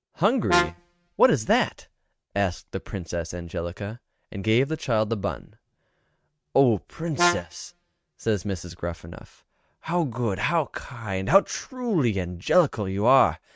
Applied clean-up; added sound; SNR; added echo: neural mask model RNNoise.